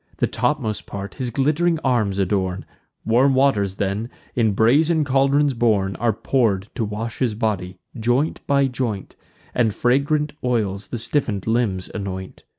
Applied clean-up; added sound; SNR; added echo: none; none; none; none.